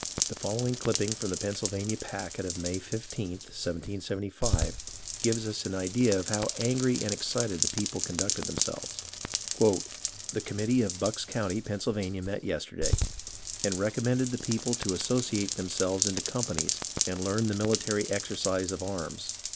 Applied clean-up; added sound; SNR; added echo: none; Rain; 4 dB; none.